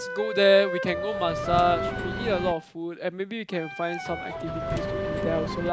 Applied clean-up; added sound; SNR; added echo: none; Engine + Wind instrument, woodwind instrument; 4 dB; none.